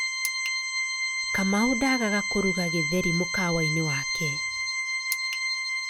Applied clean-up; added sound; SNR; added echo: none; Organ; -1 dB; none.